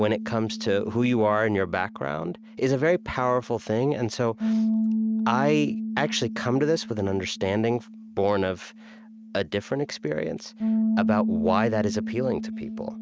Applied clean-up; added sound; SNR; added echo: neural mask model RNNoise.